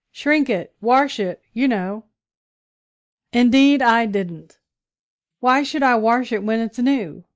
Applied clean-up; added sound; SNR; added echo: neural mask model Resemble Enhance denoiser.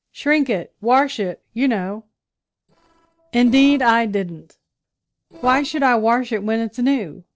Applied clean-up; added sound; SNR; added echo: neural separator model SepFormer DNS4.